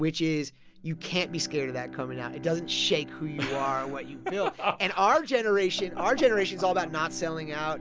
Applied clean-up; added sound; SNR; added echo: none; Bowed string instrument; 15 dB; none.